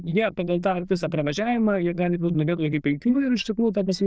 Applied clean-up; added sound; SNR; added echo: neural diffusion model UNIVERSE++.